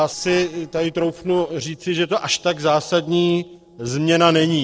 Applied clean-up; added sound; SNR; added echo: neural separator model SepFormer DNS4.